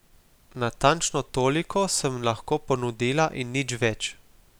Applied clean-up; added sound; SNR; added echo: none; none; none; none.